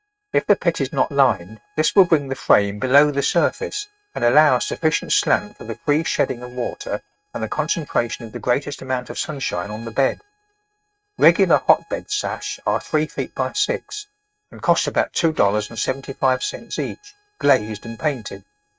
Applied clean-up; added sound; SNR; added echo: neural mask model RNNoise.